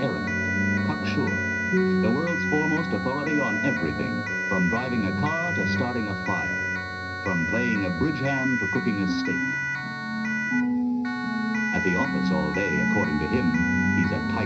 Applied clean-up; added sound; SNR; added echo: none; Siren; 4 dB; reverberation time 0.4 s.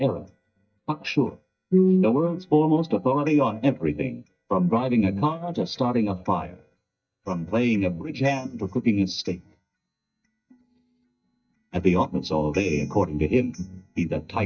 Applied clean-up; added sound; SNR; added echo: neural mask model DeepFilterNet 3.